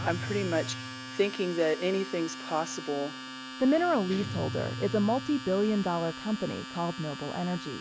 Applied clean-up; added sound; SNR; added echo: none; Domestic sounds, home sounds + Guitar; 9 dB; none.